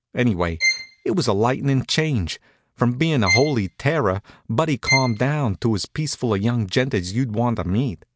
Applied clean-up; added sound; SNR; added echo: none; Bowed string instrument; 5 dB; none.